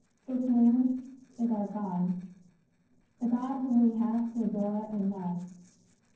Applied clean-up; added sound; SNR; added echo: neural separator model SepFormer DNS4.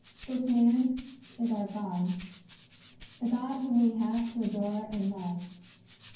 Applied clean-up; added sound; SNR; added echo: none; Rattle (instrument); 7 dB; reverberation time 0.9 s.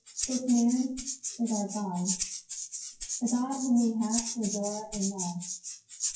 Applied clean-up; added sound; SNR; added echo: classical method WPE with log-MMSE.